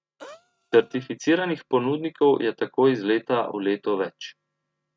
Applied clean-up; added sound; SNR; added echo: neural mask model RNNoise.